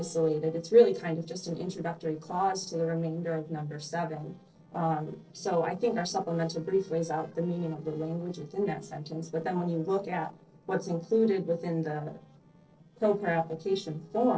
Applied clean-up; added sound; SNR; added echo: neural separator model SepFormer DNS4.